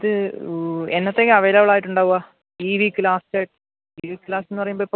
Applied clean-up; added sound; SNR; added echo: none; none; none; none.